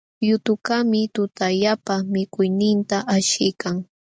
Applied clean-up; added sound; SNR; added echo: none; none; none; none.